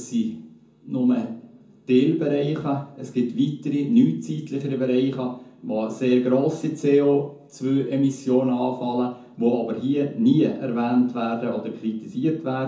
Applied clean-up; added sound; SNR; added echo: none; none; none; reverberation time 0.6 s.